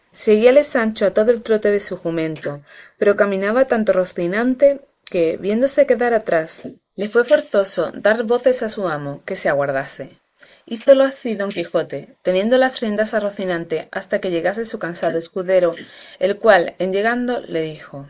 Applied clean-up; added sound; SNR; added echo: neural mask model Resemble Enhance denoiser.